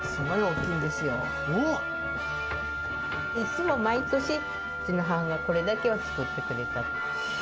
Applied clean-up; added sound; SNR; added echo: none; Wind instrument, woodwind instrument; 3 dB; none.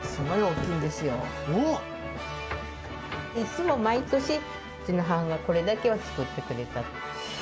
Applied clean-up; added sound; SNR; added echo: none; none; none; none.